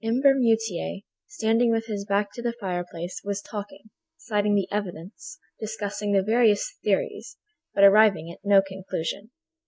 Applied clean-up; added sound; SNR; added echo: neural mask model Resemble Enhance denoiser.